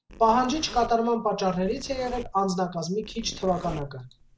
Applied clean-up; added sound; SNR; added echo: none; Zipper (clothing); 15 dB; none.